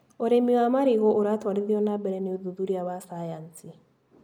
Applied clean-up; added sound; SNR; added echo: none; none; none; none.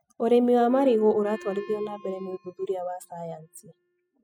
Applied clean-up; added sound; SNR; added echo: classical method spectral subtraction.